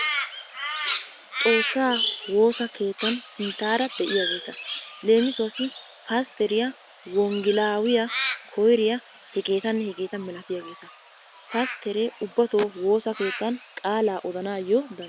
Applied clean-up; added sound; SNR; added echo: none; Crow; 6 dB; none.